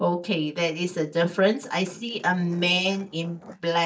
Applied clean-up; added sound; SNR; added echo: neural mask model DeepFilterNet 3.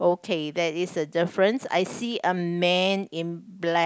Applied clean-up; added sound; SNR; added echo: none; none; none; none.